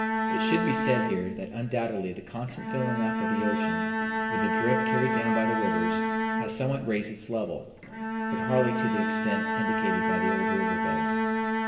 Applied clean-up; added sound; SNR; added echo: none; Bowed string instrument; -3 dB; reverberation time 1.1 s.